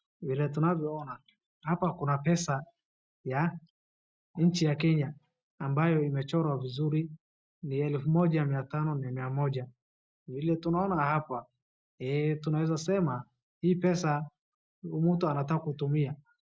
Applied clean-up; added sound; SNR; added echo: none; none; none; none.